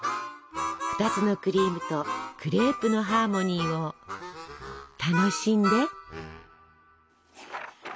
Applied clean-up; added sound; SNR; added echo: none; none; none; none.